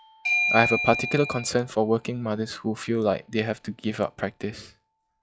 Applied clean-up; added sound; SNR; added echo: classical method log-MMSE.